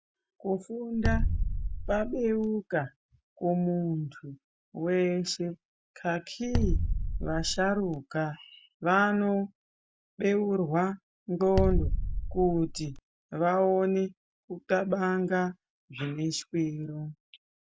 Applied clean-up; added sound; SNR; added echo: none; Bass drum; -1 dB; none.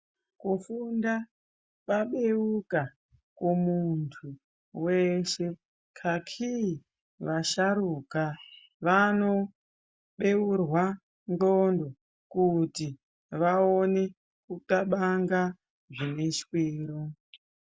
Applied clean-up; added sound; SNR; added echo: none; none; none; none.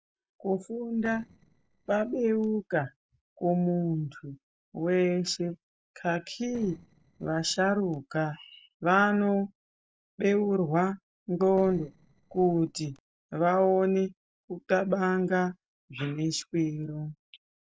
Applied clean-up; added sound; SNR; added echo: neural separator model SepFormer DNS4.